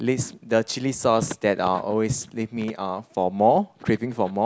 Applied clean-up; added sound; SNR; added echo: none; none; none; none.